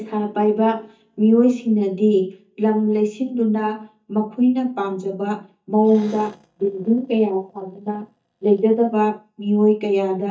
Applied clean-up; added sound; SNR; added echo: neural mask model DeepFilterNet 3.